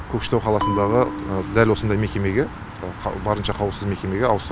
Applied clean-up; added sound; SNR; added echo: none; Bell; 10 dB; none.